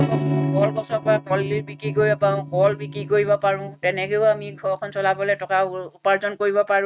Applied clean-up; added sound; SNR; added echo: neural mask model RNNoise.